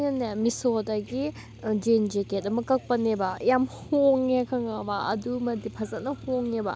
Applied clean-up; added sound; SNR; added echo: none; none; none; none.